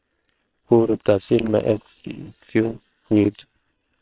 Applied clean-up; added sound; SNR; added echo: neural separator model SepFormer WHAM!.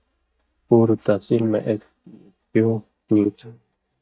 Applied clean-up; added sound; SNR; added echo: neural mask model DeepFilterNet 3.